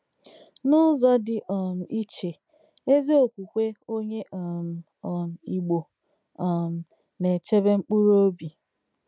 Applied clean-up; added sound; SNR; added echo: none; none; none; none.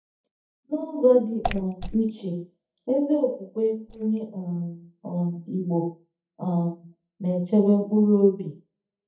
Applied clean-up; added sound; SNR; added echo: neural mask model DeepFilterNet 3.